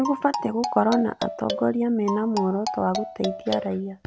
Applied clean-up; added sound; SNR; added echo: none; Marimba, xylophone; 8 dB; none.